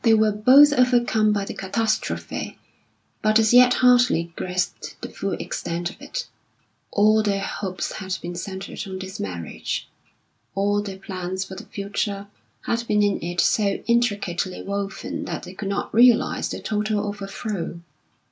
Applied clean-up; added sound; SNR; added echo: none; none; none; none.